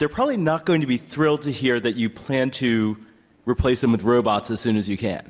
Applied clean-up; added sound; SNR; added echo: none; none; none; none.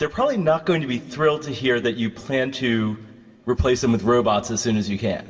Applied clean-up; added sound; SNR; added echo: none; none; none; reverberation time 1.6 s.